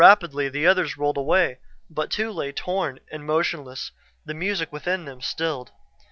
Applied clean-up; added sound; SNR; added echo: none; none; none; none.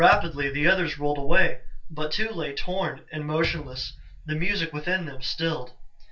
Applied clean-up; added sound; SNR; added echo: none; Bass drum; 18 dB; reverberation time 0.2 s.